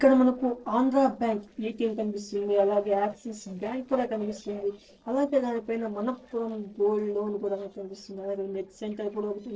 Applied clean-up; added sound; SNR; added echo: neural separator model SepFormer DNS4.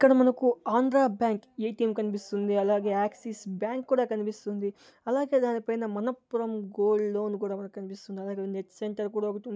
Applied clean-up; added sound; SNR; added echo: none; none; none; none.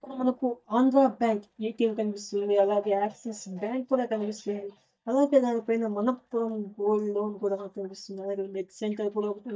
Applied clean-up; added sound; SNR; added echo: neural mask model DeepFilterNet 3.